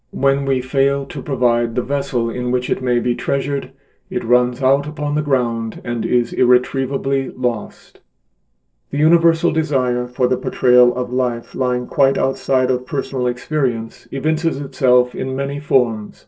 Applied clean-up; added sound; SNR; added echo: neural separator model SepFormer DNS4.